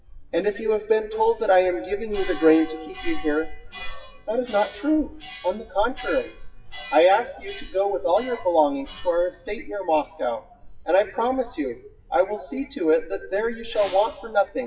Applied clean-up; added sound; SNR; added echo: classical method WPE with log-MMSE.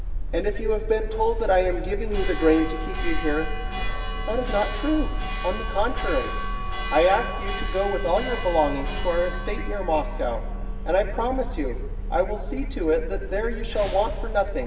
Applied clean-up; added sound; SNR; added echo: none; Church bell; 2 dB; reverberation time 2.4 s.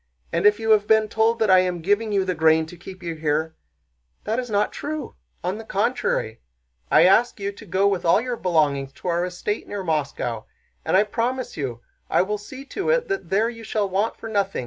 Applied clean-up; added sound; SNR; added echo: none; none; none; none.